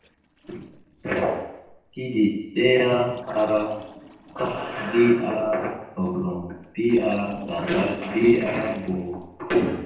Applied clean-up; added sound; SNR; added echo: neural separator model SepFormer DNS4.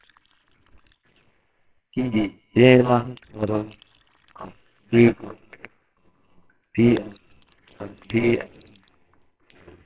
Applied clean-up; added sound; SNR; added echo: neural separator model SepFormer WHAMR!.